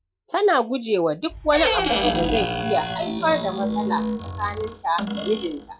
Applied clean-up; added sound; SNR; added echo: classical method log-MMSE.